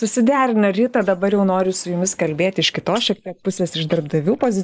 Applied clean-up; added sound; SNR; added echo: neural mask model Resemble Enhance denoiser.